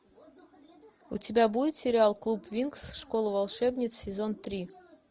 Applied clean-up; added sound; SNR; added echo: none; none; none; none.